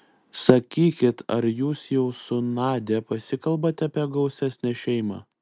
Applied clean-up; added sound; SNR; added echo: none; none; none; none.